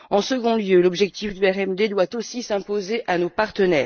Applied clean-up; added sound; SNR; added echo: neural mask model Resemble Enhance denoiser.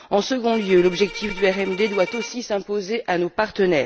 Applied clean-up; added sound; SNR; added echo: none; Bowed string instrument; 14 dB; none.